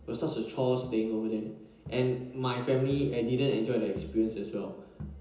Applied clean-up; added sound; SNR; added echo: none; Crowd; 18 dB; reverberation time 0.6 s.